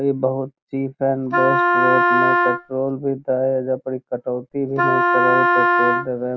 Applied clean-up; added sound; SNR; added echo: none; Wind instrument, woodwind instrument; -5 dB; none.